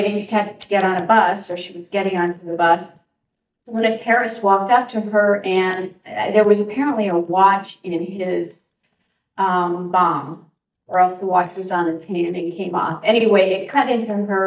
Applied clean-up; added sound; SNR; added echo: neural mask model DeepFilterNet 3.